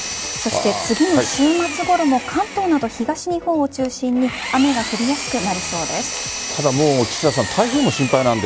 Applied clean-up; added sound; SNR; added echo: none; Engine; 8 dB; none.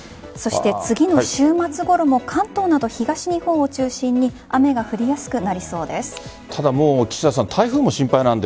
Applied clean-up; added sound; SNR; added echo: none; none; none; none.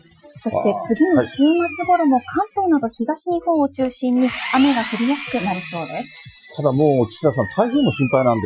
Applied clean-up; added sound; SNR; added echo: classical method Wiener filter.